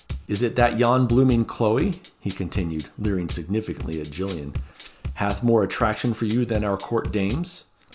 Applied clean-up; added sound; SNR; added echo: none; Bass drum / Drum kit + Rattle (instrument); 11 dB; none.